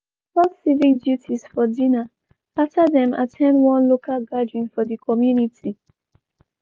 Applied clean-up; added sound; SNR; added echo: none; none; none; none.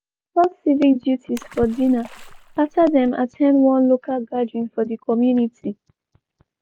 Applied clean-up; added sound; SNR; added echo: none; Water / Splash, splatter; 18 dB; none.